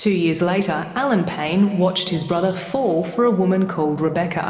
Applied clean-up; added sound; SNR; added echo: none; none; none; reverberation time 2.1 s.